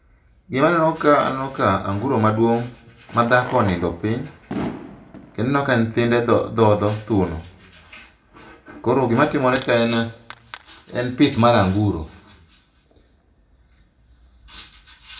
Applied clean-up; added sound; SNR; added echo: none; Fireworks; 19 dB; reverberation time 0.3 s.